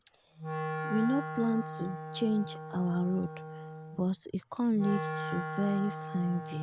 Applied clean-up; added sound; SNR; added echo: none; Wind instrument, woodwind instrument; 7 dB; none.